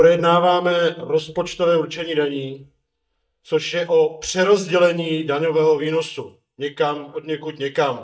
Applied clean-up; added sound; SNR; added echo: neural mask model DeepFilterNet 3.